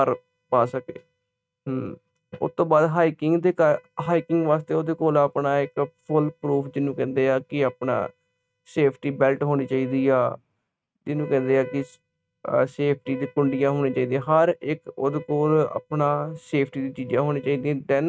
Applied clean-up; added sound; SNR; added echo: neural mask model RNNoise.